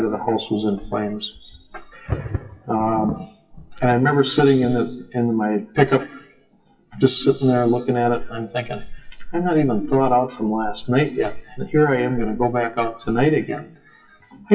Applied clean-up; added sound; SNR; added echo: classical method WPE with log-MMSE.